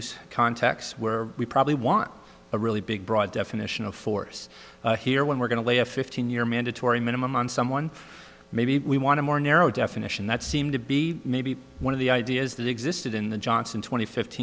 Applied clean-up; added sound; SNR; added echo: none; none; none; none.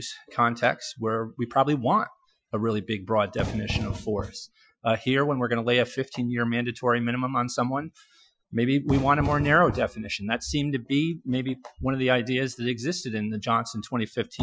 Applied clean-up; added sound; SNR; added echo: classical method Wiener filter.